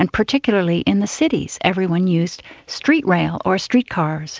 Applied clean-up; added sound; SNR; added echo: none; none; none; none.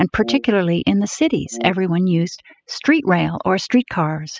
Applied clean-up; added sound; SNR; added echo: classical method spectral subtraction.